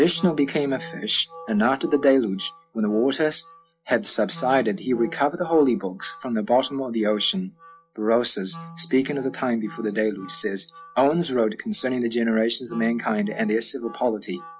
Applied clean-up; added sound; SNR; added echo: classical method log-MMSE.